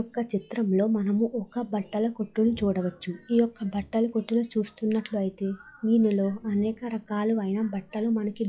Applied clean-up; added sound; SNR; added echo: classical method log-MMSE.